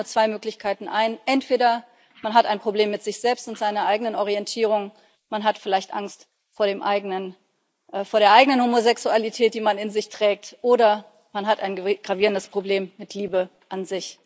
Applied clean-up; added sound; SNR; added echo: neural mask model Resemble Enhance denoiser.